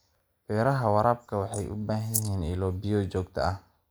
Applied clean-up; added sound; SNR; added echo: neural mask model Resemble Enhance denoiser.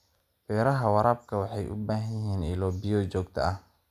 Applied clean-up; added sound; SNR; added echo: none; none; none; none.